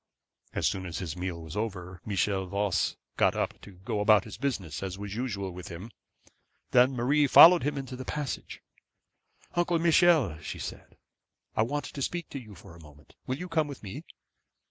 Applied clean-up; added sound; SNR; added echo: none; none; none; none.